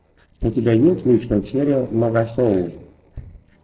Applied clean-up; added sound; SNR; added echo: neural separator model SepFormer DNS4.